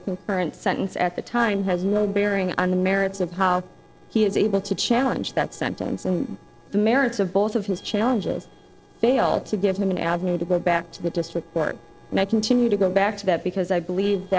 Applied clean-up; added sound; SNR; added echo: neural separator model SepFormer DNS4.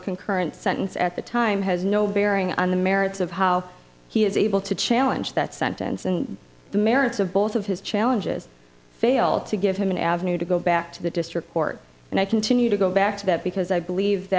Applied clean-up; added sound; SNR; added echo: none; none; none; none.